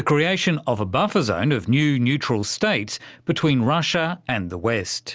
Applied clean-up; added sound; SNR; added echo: none; none; none; none.